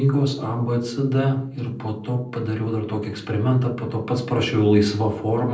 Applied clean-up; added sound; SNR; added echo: neural separator model SepFormer DNS4.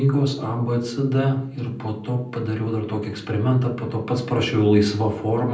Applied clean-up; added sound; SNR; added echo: none; Telephone; 19 dB; reverberation time 0.6 s.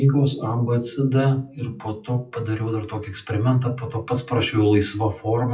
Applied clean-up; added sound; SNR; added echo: classical method WPE with log-MMSE.